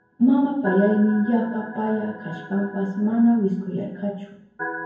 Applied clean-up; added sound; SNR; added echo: none; Organ; 15 dB; reverberation time 0.9 s.